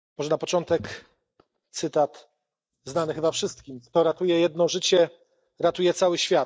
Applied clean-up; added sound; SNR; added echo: neural mask model DeepFilterNet 3.